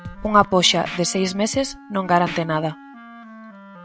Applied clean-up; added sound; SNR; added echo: none; Wind instrument, woodwind instrument + Scratching (performance technique); 15 dB; none.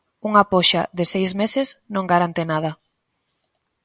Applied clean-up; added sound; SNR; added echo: none; none; none; none.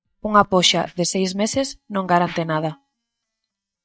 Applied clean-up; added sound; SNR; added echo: neural mask model DeepFilterNet 3.